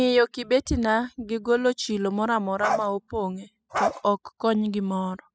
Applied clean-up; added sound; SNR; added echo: classical method spectral subtraction.